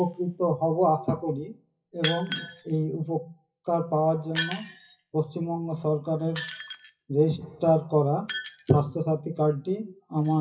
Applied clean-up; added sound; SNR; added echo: classical method WPE with log-MMSE.